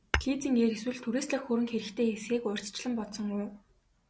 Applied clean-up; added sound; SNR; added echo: none; Tap / Hammer / Glass; 9 dB; none.